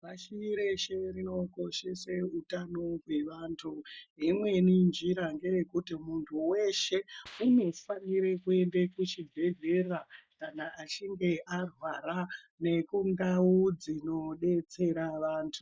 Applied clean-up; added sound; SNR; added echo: neural mask model DeepFilterNet 3.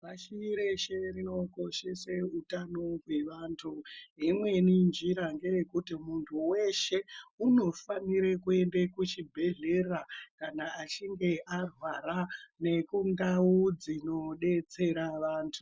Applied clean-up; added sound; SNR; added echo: none; none; none; none.